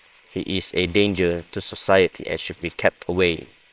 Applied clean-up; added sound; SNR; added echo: neural separator model SepFormer WHAMR!.